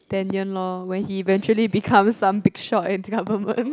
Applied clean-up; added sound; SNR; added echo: none; none; none; none.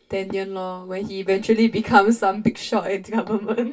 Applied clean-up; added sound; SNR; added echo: none; none; none; reverberation time 0.1 s.